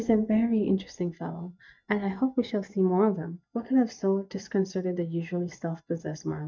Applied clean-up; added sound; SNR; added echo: neural mask model DeepFilterNet 3.